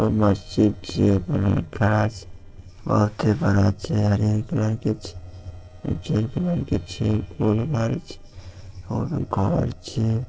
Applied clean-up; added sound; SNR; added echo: neural separator model SepFormer DNS4.